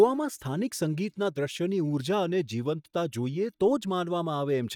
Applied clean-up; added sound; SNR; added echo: neural mask model DeepFilterNet 3.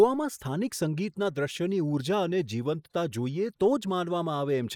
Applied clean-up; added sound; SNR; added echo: neural mask model Resemble Enhance denoiser.